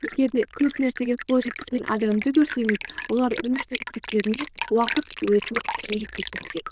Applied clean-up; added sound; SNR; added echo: neural diffusion model UNIVERSE++.